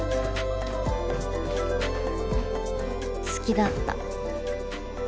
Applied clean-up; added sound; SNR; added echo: none; none; none; none.